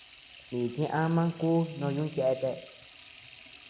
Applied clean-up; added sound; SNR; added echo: none; Sink (filling or washing) / Water tap, faucet; 17 dB; none.